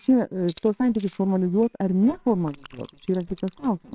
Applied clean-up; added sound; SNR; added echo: neural separator model SepFormer WHAMR!.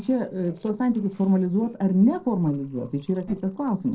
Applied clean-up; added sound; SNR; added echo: neural separator model SepFormer DNS4.